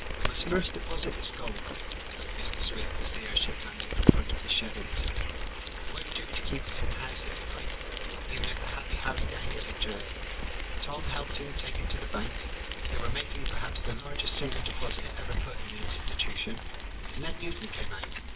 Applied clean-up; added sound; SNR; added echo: neural separator model SepFormer WHAMR!.